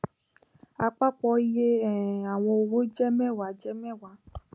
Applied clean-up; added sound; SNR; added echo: none; none; none; none.